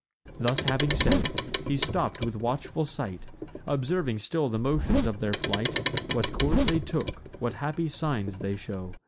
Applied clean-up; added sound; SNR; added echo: none; Clock + Zipper (clothing); -2 dB; none.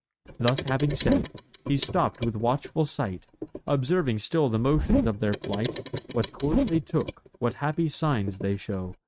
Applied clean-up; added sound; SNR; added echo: neural mask model RNNoise.